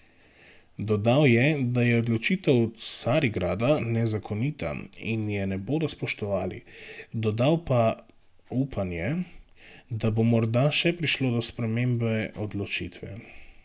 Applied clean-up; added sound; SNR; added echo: none; none; none; none.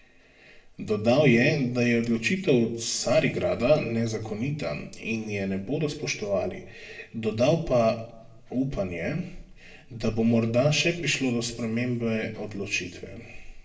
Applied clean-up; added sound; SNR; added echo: none; none; none; reverberation time 0.6 s.